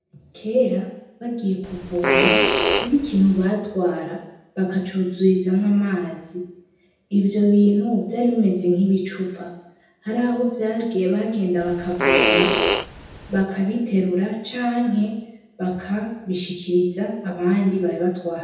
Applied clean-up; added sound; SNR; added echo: none; Fart; -1 dB; reverberation time 0.8 s.